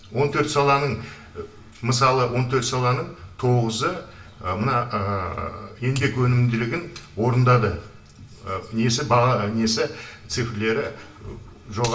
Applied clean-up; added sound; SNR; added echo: none; none; none; reverberation time 0.2 s.